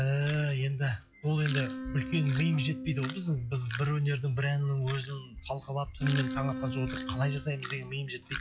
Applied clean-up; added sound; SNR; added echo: classical method log-MMSE.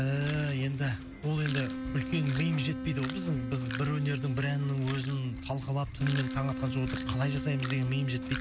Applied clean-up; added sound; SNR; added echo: none; Chewing, mastication + Wind instrument, woodwind instrument; 6 dB; none.